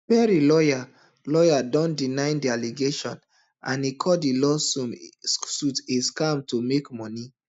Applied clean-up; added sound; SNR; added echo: none; none; none; none.